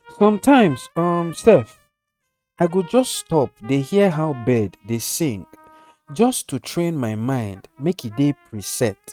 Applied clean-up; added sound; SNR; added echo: neural mask model RNNoise.